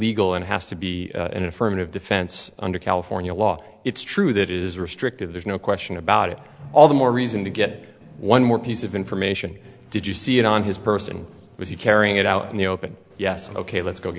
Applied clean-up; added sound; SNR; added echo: none; none; none; none.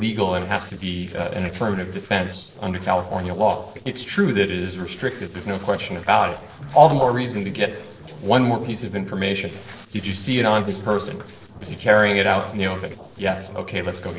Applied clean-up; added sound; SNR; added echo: neural separator model SepFormer DNS4.